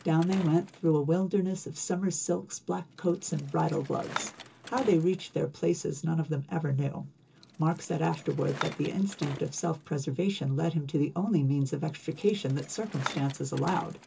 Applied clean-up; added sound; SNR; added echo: none; Bicycle; 16 dB; reverberation time 0.2 s.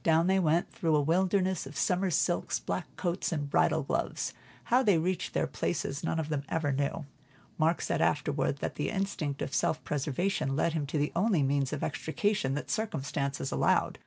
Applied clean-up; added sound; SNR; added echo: none; none; none; none.